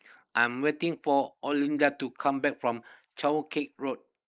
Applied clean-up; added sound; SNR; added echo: neural mask model Resemble Enhance denoiser.